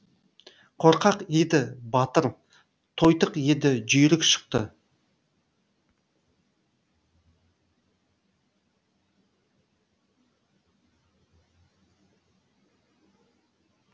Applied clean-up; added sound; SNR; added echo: none; none; none; none.